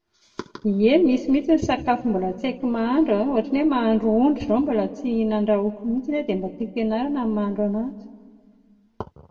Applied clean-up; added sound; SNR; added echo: none; none; none; reverberation time 1.0 s.